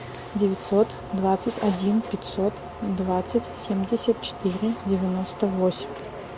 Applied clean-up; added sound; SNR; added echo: none; none; none; none.